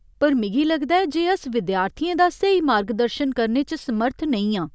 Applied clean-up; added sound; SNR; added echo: none; none; none; none.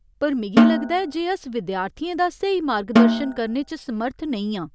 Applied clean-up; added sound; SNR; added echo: none; Snare drum; -3 dB; none.